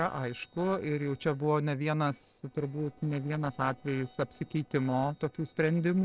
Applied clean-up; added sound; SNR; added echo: neural separator model SepFormer DNS4.